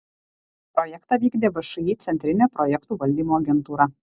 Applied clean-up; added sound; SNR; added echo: none; none; none; none.